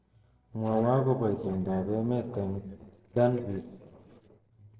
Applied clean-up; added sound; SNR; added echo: neural separator model SepFormer DNS4.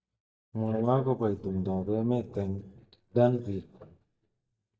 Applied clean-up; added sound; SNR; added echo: neural mask model DeepFilterNet 3.